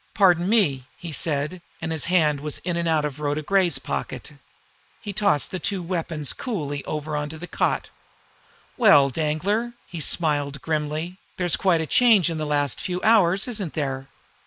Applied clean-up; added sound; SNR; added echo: neural mask model Resemble Enhance denoiser.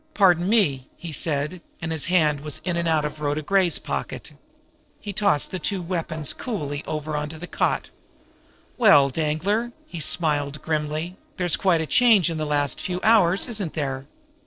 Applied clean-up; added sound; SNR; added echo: neural separator model SepFormer DNS4.